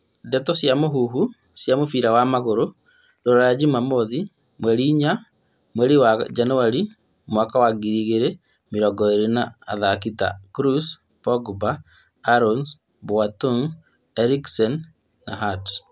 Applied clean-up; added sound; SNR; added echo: none; none; none; none.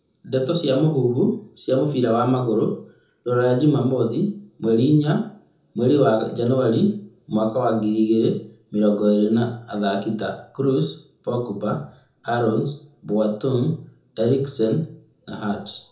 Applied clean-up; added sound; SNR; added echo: none; none; none; reverberation time 0.5 s.